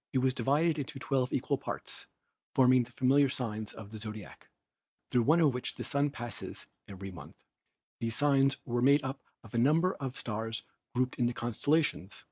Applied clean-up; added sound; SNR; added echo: none; none; none; none.